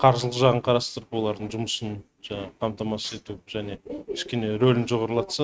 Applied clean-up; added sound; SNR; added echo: neural mask model RNNoise.